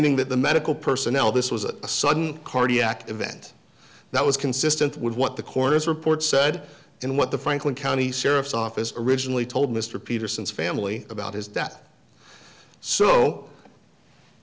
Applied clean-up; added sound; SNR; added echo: none; none; none; none.